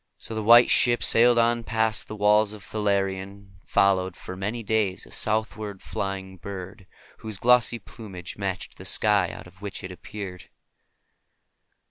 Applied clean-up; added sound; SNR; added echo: none; none; none; none.